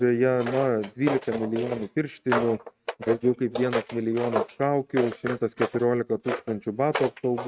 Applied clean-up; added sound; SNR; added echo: neural mask model RNNoise.